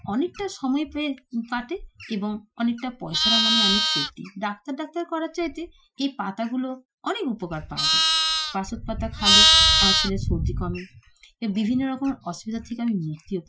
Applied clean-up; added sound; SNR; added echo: classical method Wiener filter.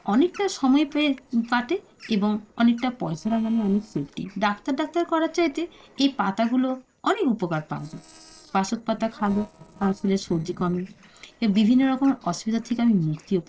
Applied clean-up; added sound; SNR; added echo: neural separator model SepFormer DNS4.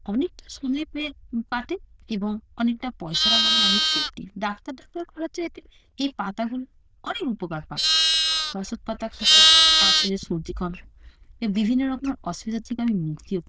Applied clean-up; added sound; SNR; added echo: neural diffusion model UNIVERSE++.